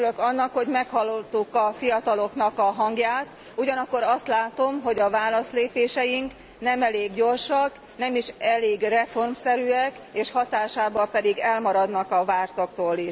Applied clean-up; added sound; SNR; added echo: none; none; none; none.